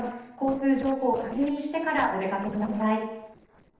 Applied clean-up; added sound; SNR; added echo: neural separator model SepFormer DNS4.